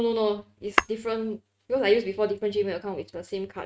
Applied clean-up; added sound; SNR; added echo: neural mask model RNNoise.